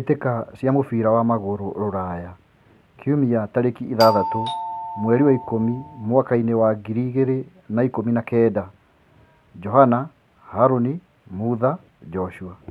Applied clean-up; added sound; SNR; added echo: none; Doorbell; 7 dB; none.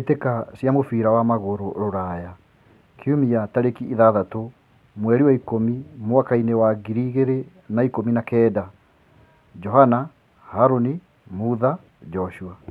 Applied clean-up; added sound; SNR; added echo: none; none; none; none.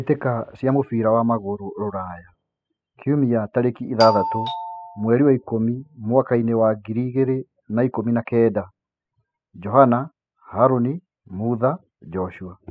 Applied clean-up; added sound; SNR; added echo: classical method spectral subtraction.